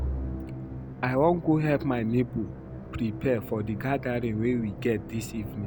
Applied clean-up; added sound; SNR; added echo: none; Musical instrument; 8 dB; none.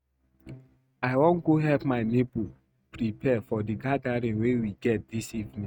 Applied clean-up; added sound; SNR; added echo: neural mask model RNNoise.